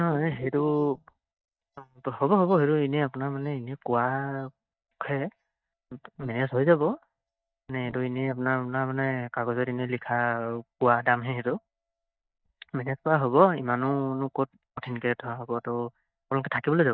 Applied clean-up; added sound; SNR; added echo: neural mask model DeepFilterNet 3.